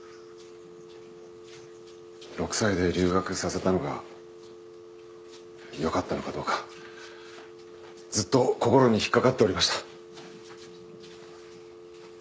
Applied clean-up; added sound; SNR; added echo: none; Telephone; 18 dB; none.